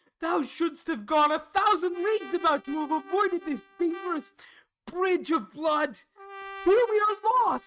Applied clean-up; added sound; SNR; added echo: neural mask model RNNoise.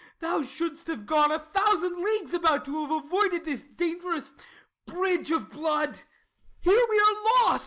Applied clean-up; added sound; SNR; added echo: neural mask model Resemble Enhance denoiser.